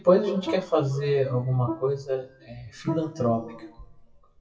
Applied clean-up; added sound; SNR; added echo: classical method WPE with log-MMSE.